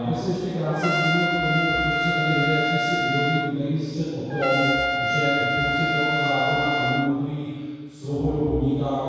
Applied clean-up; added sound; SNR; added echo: none; Trumpet; -1 dB; reverberation time 2.0 s.